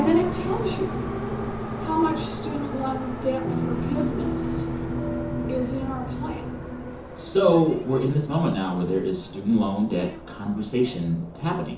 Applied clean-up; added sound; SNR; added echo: none; Subway, metro, underground; 12 dB; reverberation time 0.6 s.